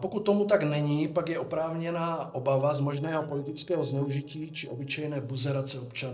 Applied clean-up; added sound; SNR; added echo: neural separator model SepFormer DNS4.